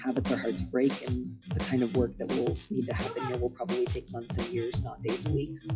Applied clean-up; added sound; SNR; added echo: classical method WPE with log-MMSE.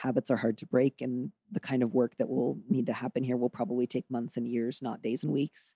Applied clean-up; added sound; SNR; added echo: none; none; none; none.